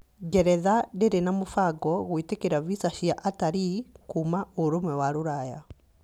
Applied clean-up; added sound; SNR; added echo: none; none; none; none.